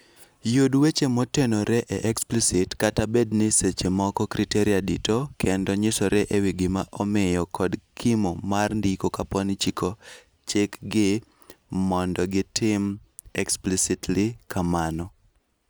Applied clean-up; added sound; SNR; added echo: none; none; none; none.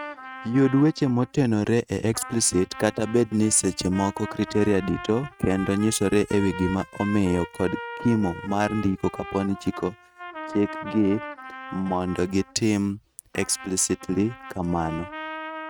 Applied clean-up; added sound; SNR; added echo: neural mask model RNNoise.